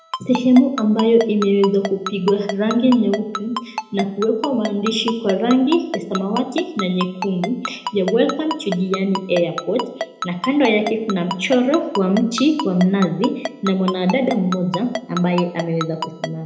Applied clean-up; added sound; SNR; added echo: none; Ringtone; 11 dB; reverberation time 0.7 s.